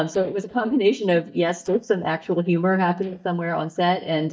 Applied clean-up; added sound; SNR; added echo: neural mask model DeepFilterNet 3.